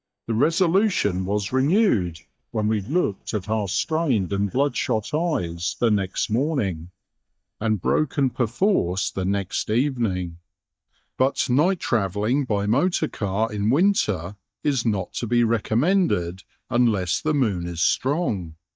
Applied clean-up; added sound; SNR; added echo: neural mask model DeepFilterNet 3.